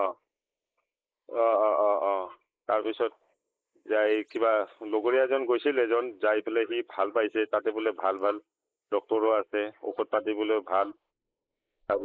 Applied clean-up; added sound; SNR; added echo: neural mask model Resemble Enhance denoiser.